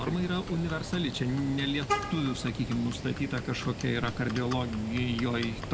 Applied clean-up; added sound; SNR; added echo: none; Vehicle horn, car horn, honking + Livestock, farm animals, working animals; 6 dB; none.